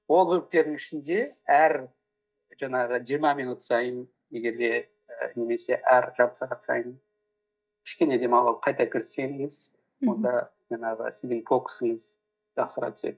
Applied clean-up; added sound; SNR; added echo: neural mask model DeepFilterNet 3.